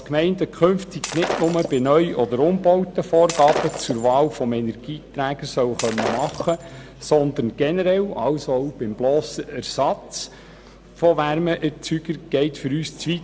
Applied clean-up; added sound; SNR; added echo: none; Shatter; 9 dB; none.